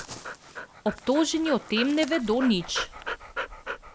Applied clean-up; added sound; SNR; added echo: none; Dog; 10 dB; none.